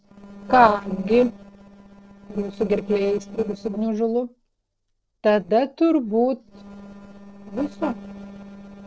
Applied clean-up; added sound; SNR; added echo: neural separator model SepFormer DNS4.